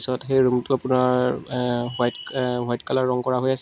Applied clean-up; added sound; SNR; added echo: none; none; none; none.